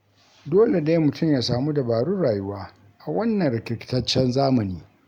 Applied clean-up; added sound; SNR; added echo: none; none; none; none.